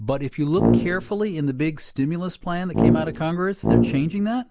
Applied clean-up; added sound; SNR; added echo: none; Brass instrument; -3 dB; none.